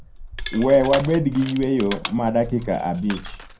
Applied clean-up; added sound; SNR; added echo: none; Crushing; 10 dB; reverberation time 0.2 s.